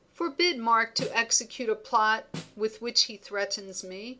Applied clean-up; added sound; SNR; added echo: none; Snare drum; 17 dB; none.